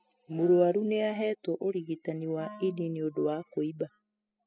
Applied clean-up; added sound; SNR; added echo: classical method spectral subtraction.